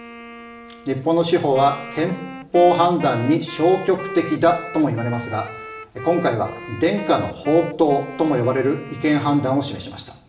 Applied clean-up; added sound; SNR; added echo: none; Wind instrument, woodwind instrument; 15 dB; reverberation time 0.6 s.